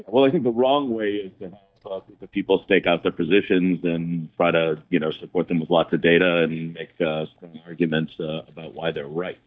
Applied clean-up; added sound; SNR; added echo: neural mask model DeepFilterNet 3.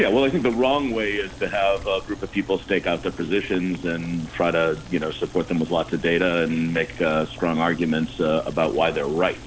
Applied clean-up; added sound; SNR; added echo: none; Boiling; 16 dB; none.